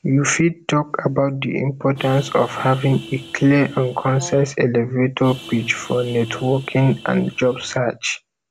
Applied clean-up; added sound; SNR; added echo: none; Brass instrument + Vehicle horn, car horn, honking; 19 dB; none.